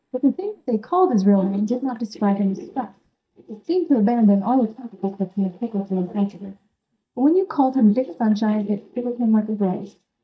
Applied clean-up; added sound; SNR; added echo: neural mask model DeepFilterNet 3.